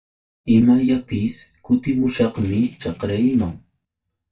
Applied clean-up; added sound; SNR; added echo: neural mask model DeepFilterNet 3.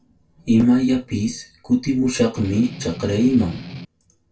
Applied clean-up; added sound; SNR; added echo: none; Strum; 13 dB; reverberation time 0.2 s.